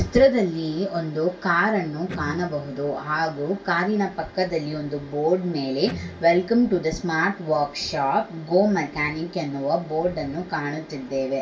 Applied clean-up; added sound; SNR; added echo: none; Electric guitar; 15 dB; reverberation time 0.2 s.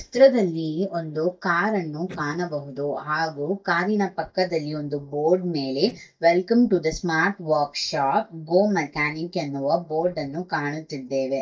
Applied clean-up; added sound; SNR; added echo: neural mask model DeepFilterNet 3.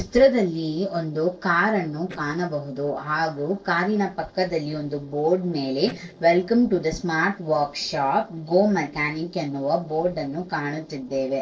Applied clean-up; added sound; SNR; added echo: neural separator model SepFormer DNS4.